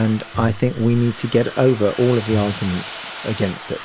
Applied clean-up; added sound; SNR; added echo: none; Bowed string instrument + Domestic sounds, home sounds; 12 dB; none.